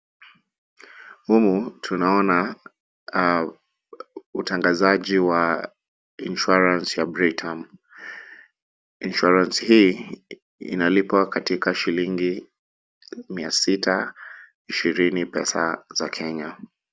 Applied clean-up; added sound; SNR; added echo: none; none; none; none.